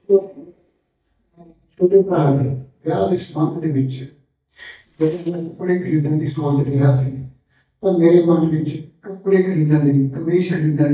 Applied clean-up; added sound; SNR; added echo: neural mask model DeepFilterNet 3.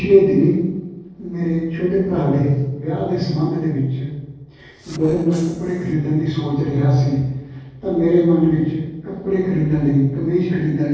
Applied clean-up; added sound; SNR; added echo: neural separator model SepFormer DNS4.